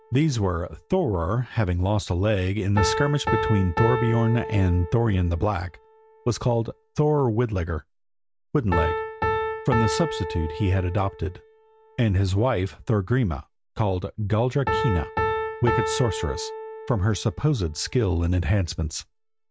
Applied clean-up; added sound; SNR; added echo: none; Piano; 7 dB; none.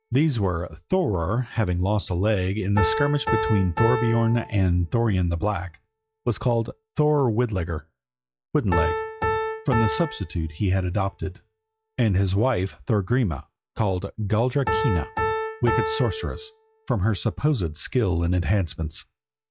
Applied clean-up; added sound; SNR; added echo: classical method log-MMSE.